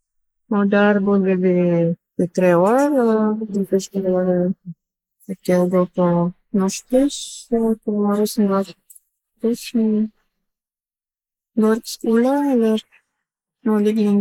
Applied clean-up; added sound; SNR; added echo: neural mask model Resemble Enhance denoiser.